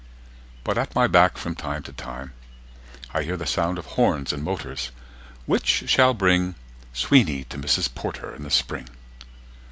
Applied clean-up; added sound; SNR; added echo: none; none; none; none.